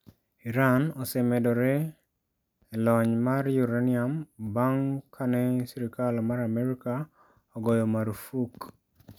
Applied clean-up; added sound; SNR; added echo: none; none; none; none.